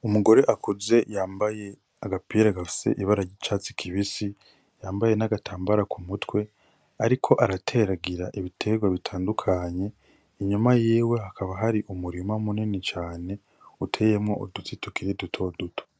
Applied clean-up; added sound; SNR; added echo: none; none; none; none.